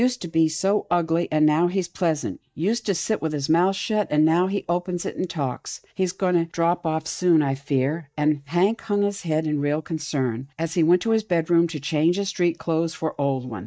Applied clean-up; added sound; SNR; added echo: neural mask model DeepFilterNet 3.